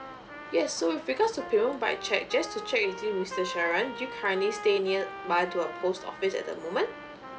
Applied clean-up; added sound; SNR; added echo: none; Trumpet; 12 dB; none.